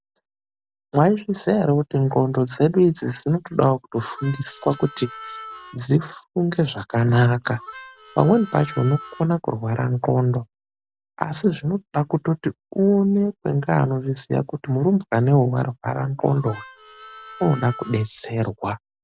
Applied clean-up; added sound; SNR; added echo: none; Harmonica; 18 dB; none.